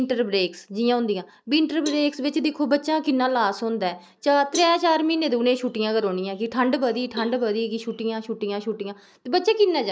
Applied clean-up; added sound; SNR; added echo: neural mask model DeepFilterNet 3.